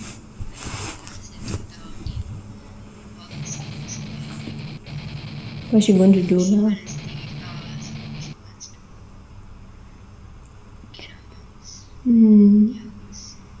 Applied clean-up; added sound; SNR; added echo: none; Strum; 11 dB; reverberation time 1.0 s.